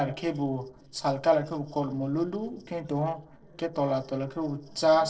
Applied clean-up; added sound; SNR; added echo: neural separator model SepFormer DNS4.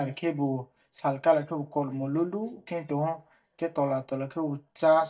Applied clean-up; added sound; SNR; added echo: neural mask model DeepFilterNet 3.